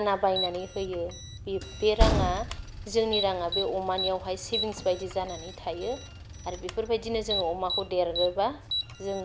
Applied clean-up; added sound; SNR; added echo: none; Alarm + Train; 4 dB; none.